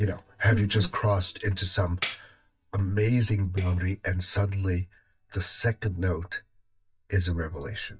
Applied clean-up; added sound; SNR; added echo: neural mask model DeepFilterNet 3.